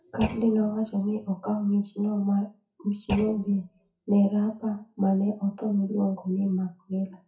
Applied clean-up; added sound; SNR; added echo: classical method WPE with log-MMSE.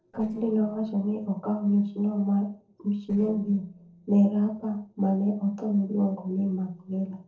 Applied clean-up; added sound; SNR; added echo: neural separator model SepFormer DNS4.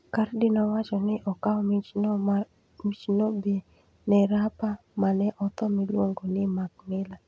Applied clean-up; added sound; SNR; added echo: none; none; none; none.